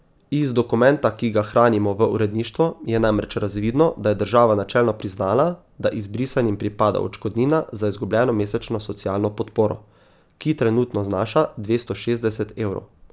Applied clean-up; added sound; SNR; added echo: none; none; none; none.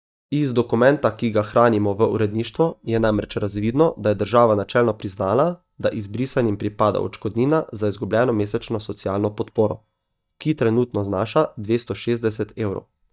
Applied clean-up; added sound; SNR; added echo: neural mask model DeepFilterNet 3.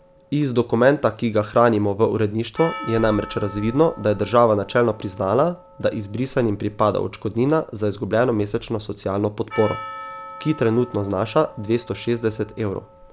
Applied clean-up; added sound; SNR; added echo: none; Percussion; 18 dB; none.